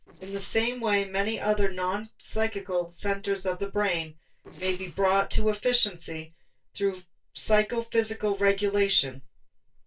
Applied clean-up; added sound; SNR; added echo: neural separator model SepFormer DNS4.